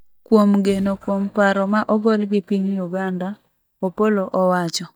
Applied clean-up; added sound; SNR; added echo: neural mask model DeepFilterNet 3.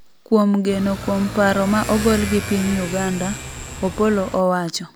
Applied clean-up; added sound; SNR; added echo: none; Motorcycle / Accelerating, revving, vroom; 9 dB; none.